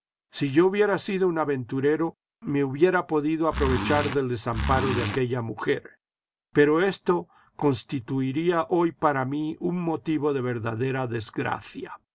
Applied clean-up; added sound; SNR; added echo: none; Zipper (clothing); 3 dB; none.